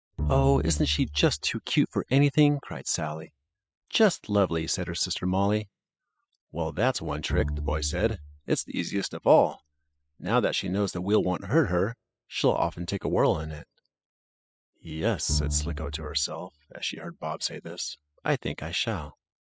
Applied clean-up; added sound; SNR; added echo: classical method spectral subtraction.